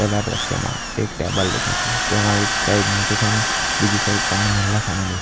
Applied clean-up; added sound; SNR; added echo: none; Drill; 1 dB; none.